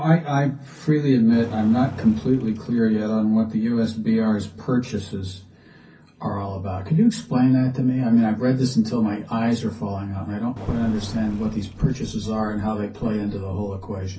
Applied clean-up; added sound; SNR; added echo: none; Engine; 15 dB; reverberation time 0.3 s.